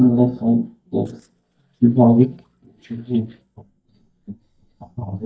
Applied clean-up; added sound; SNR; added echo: neural mask model DeepFilterNet 3.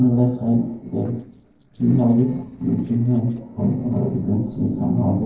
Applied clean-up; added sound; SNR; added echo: neural separator model SepFormer DNS4.